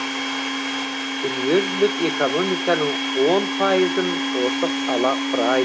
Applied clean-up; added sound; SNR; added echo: none; Domestic sounds, home sounds; 2 dB; none.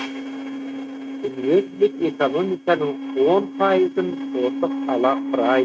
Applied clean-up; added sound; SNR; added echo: neural mask model RNNoise.